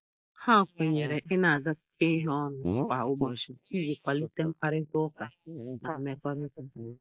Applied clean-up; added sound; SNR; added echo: neural mask model Resemble Enhance denoiser.